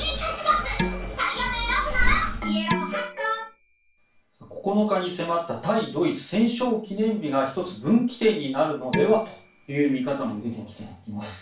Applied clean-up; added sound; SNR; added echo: none; Dishes, pots, and pans; 9 dB; reverberation time 0.3 s.